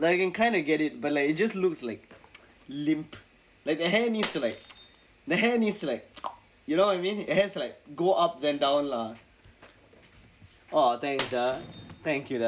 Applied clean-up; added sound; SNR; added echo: none; Shatter; 17 dB; none.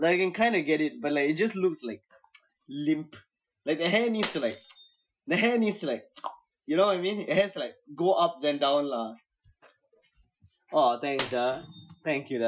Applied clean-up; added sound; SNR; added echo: classical method Wiener filter.